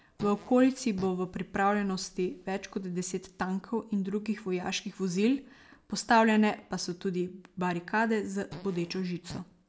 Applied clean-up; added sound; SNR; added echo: none; Fart; 17 dB; none.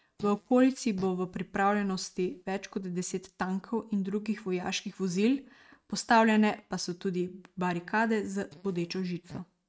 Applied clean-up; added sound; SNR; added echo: neural mask model RNNoise.